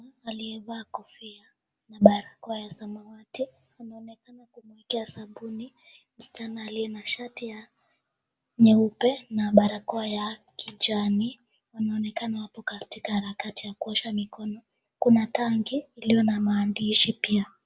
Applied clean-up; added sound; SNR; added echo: none; none; none; none.